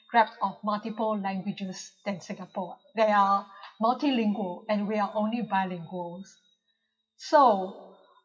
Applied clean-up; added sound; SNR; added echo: classical method WPE with log-MMSE.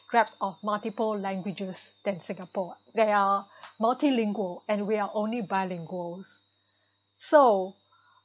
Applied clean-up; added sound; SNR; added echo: none; none; none; none.